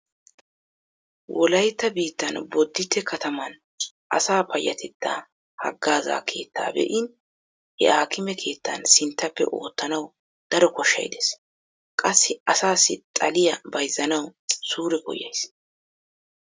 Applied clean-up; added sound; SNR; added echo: none; none; none; none.